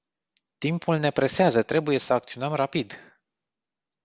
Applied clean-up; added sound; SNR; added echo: none; none; none; none.